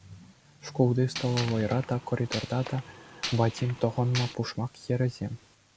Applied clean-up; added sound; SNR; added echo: none; Gunshot, gunfire; 11 dB; none.